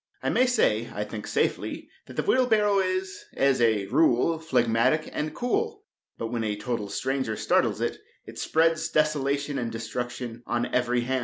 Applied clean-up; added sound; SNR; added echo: none; none; none; none.